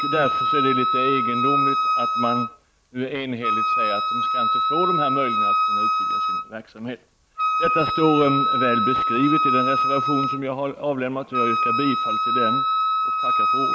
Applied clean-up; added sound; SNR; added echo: none; Wind instrument, woodwind instrument; -4 dB; none.